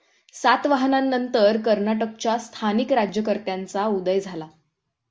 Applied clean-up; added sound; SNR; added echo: none; none; none; none.